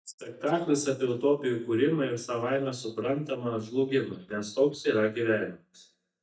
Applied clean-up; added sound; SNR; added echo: neural mask model DeepFilterNet 3.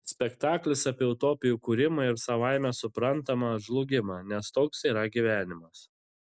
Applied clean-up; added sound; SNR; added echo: none; none; none; none.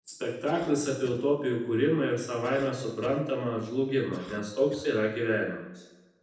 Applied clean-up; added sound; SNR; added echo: neural separator model SepFormer DNS4.